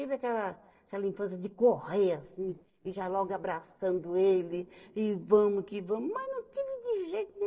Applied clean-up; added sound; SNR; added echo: neural separator model SepFormer DNS4.